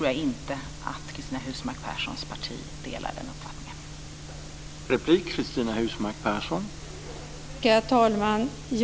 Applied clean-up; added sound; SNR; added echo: none; none; none; none.